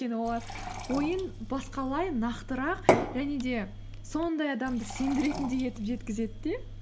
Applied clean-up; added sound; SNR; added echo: none; Fill (with liquid) / Glass / Water; 3 dB; none.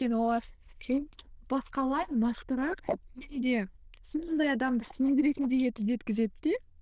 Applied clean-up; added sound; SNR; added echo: neural diffusion model UNIVERSE++.